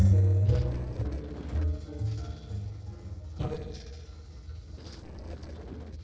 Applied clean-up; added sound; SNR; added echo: neural separator model SepFormer DNS4.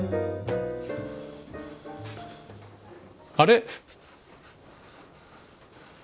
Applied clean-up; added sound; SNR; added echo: none; none; none; none.